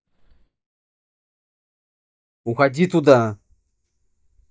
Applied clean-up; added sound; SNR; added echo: neural mask model DeepFilterNet 3.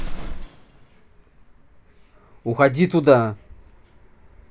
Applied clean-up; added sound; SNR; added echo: none; Explosion; 12 dB; none.